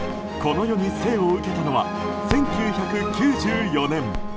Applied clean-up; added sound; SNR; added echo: none; Wind instrument, woodwind instrument + Crackle; 7 dB; none.